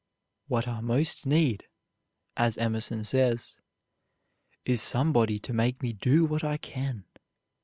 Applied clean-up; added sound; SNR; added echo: none; none; none; none.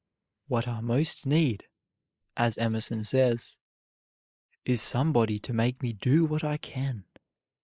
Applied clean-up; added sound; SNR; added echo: neural mask model Resemble Enhance denoiser.